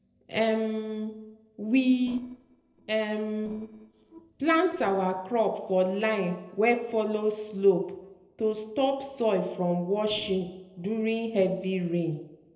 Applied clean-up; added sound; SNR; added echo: neural separator model SepFormer DNS4.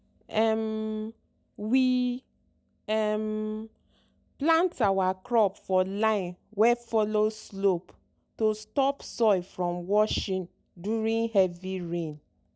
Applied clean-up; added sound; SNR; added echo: none; none; none; none.